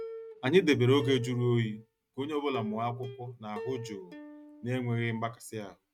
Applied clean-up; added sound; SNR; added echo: neural mask model RNNoise.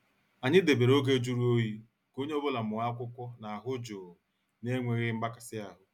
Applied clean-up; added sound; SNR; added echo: none; none; none; none.